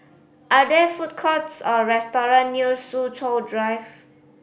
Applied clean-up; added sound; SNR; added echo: none; none; none; none.